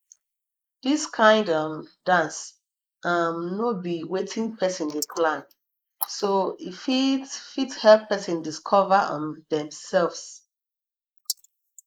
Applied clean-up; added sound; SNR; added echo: neural mask model Resemble Enhance denoiser.